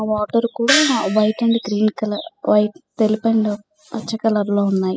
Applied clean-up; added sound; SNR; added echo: classical method spectral subtraction.